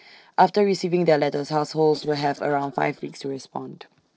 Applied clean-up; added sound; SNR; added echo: neural separator model SepFormer DNS4.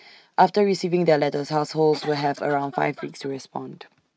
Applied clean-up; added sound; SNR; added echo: neural mask model RNNoise.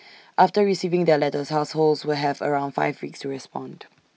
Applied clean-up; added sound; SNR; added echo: none; none; none; none.